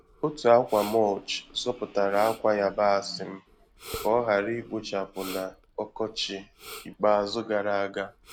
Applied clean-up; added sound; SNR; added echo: none; Respiratory sounds; 19 dB; none.